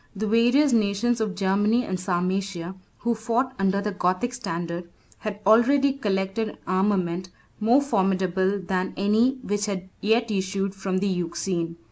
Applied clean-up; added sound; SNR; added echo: none; none; none; none.